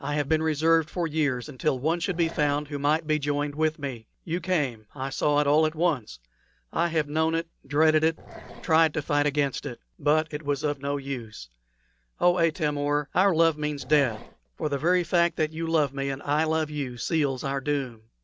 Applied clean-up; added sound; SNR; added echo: none; Growling; 18 dB; none.